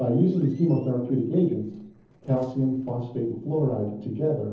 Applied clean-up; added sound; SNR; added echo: neural separator model SepFormer DNS4.